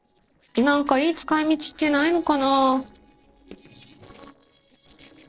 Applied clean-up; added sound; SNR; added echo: neural separator model SepFormer DNS4.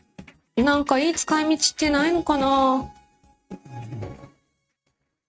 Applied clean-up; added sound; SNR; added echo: neural mask model RNNoise.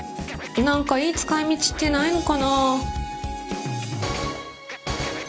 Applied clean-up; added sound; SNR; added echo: none; Scratching (performance technique); 18 dB; none.